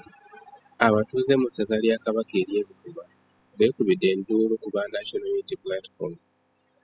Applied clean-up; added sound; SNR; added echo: classical method spectral subtraction.